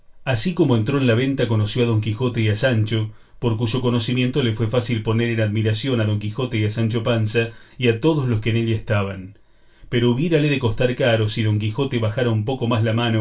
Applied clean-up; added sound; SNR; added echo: none; none; none; reverberation time 0.2 s.